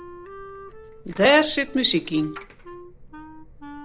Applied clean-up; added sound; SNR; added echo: none; Wind instrument, woodwind instrument + Coin (dropping); 16 dB; none.